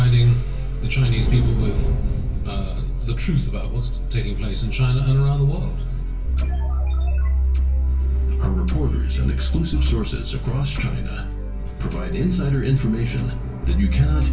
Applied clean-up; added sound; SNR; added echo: none; none; none; reverberation time 0.3 s.